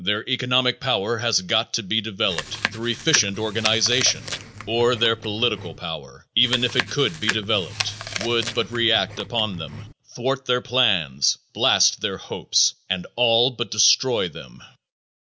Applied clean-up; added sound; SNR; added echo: none; Chewing, mastication; 8 dB; none.